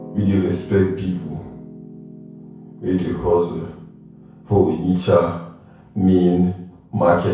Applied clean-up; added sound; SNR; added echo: none; Piano; 19 dB; reverberation time 0.6 s.